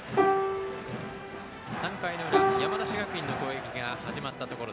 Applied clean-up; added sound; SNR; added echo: none; Plucked string instrument; -3 dB; none.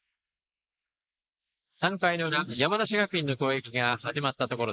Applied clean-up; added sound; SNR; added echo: neural mask model Resemble Enhance denoiser.